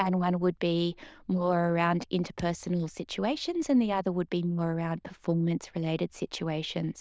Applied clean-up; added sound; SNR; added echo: neural diffusion model UNIVERSE++.